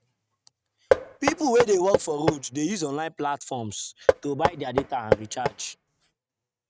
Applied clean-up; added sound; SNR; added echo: neural mask model RNNoise.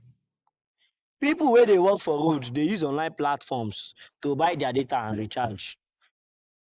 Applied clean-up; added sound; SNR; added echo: neural mask model Resemble Enhance denoiser.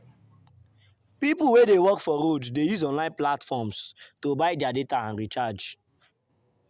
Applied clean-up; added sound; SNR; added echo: none; none; none; none.